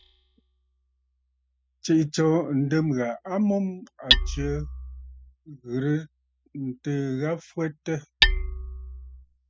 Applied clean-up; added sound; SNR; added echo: classical method spectral subtraction.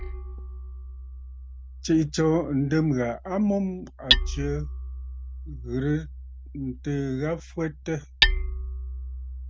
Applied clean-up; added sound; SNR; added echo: none; Hammer; 2 dB; none.